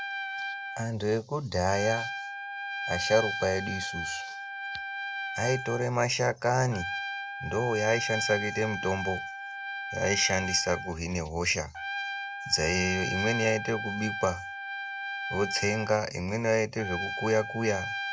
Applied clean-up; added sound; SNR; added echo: none; Trumpet; 6 dB; none.